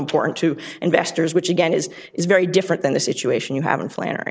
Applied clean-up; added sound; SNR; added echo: none; none; none; none.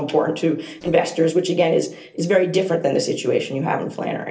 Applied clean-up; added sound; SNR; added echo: neural separator model SepFormer DNS4.